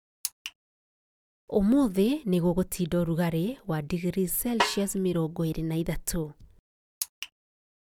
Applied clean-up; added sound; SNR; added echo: none; Snare drum; 5 dB; none.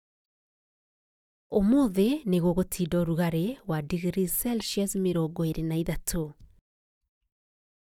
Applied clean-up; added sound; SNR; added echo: neural mask model DeepFilterNet 3.